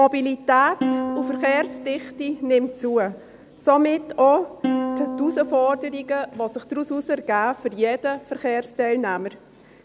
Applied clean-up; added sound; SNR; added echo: none; Plucked string instrument; 8 dB; none.